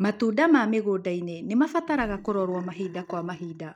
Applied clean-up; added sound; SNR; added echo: neural mask model RNNoise.